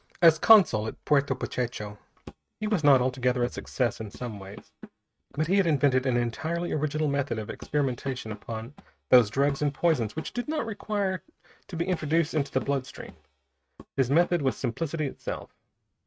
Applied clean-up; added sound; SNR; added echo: neural mask model RNNoise.